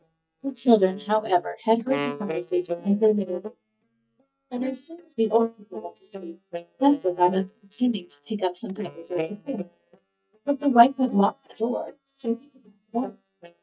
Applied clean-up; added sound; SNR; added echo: neural mask model DeepFilterNet 3.